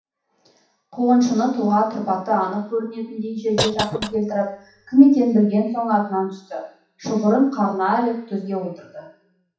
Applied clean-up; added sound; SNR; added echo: none; Cough; 8 dB; reverberation time 0.7 s.